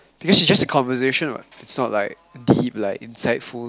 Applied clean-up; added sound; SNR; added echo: none; none; none; none.